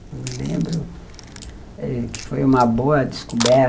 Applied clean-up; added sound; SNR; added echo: none; Crack + Camera; 14 dB; none.